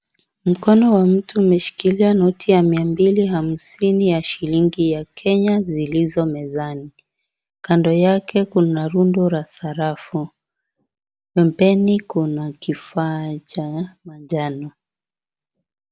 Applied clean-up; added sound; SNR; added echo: none; none; none; none.